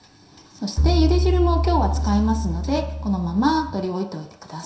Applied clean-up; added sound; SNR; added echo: none; Bowed string instrument; -1 dB; reverberation time 0.7 s.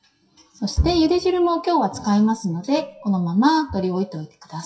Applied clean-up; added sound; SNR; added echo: classical method WPE with log-MMSE.